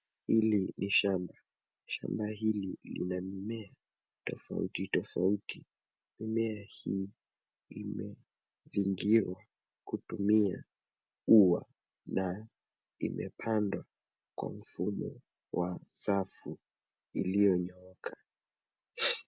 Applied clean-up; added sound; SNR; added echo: none; none; none; none.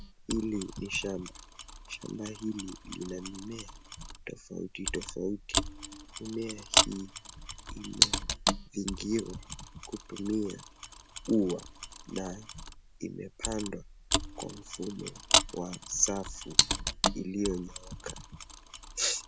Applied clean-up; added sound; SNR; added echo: none; Mechanisms; -2 dB; none.